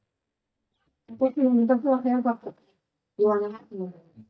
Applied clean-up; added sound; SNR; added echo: neural mask model DeepFilterNet 3.